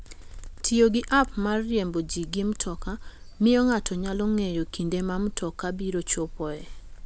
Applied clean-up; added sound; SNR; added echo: none; Bark; 11 dB; none.